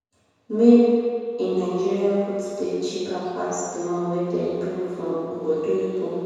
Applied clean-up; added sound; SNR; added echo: none; none; none; reverberation time 1.9 s.